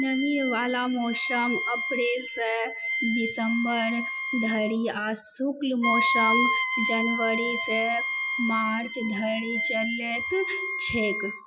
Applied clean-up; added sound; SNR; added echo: classical method Wiener filter.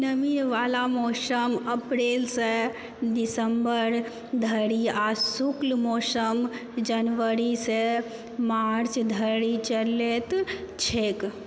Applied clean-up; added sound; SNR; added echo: none; none; none; none.